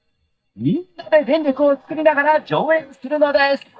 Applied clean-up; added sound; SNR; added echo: neural mask model DeepFilterNet 3.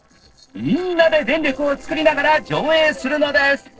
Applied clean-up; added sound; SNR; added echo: neural separator model SepFormer DNS4.